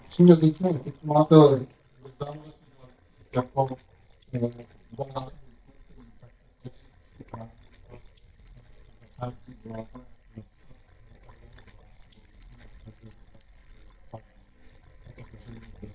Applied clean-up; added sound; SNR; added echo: neural mask model DeepFilterNet 3.